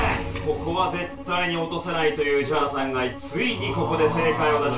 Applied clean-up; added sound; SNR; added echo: none; Bowed string instrument; 15 dB; reverberation time 0.2 s.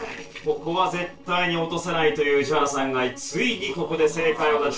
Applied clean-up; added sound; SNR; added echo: neural separator model SepFormer DNS4.